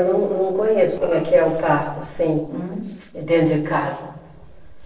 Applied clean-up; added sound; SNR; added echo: neural separator model SepFormer DNS4.